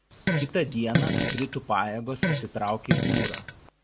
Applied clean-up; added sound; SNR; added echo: none; Fart; -3 dB; none.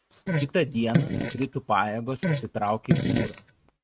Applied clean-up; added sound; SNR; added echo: neural mask model RNNoise.